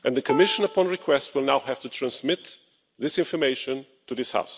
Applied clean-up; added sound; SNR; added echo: none; Bowed string instrument; 12 dB; none.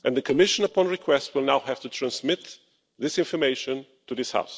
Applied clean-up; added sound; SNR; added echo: neural separator model SepFormer DNS4.